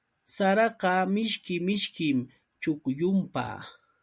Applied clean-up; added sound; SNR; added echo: none; none; none; none.